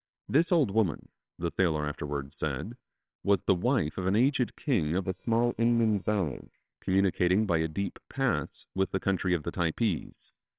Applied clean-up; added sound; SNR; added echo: neural separator model SepFormer WHAMR!.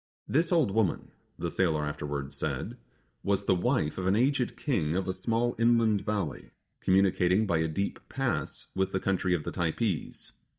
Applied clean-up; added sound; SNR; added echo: neural mask model DeepFilterNet 3.